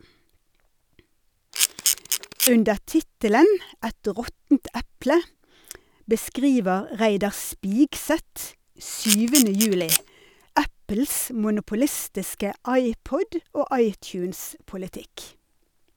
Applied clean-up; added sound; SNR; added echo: none; Camera; 0 dB; none.